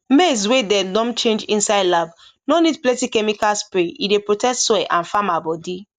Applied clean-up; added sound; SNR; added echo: none; none; none; none.